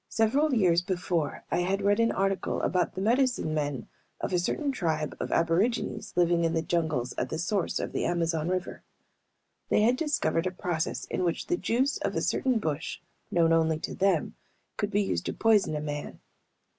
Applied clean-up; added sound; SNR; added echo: none; none; none; none.